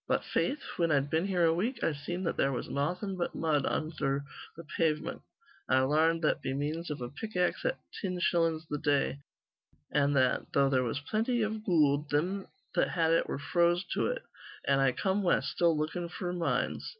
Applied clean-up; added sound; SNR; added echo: none; none; none; none.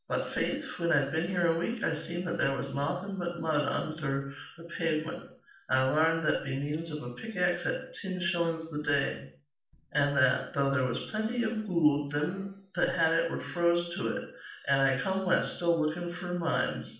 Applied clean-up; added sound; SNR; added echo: none; none; none; reverberation time 0.5 s.